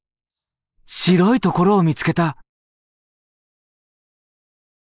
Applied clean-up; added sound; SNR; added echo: neural mask model Resemble Enhance denoiser.